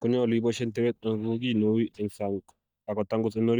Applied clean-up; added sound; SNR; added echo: neural mask model DeepFilterNet 3.